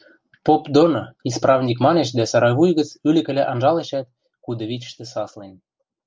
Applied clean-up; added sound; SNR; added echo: none; none; none; none.